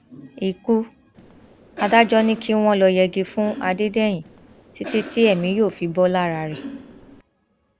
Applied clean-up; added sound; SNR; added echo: none; Cough; 17 dB; none.